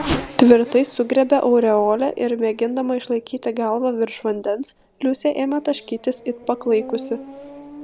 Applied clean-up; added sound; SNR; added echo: none; Race car, auto racing / Accelerating, revving, vroom; 15 dB; none.